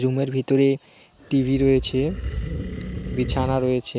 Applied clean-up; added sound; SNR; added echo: none; Animal; 8 dB; none.